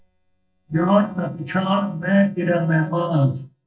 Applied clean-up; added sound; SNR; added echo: neural mask model DeepFilterNet 3.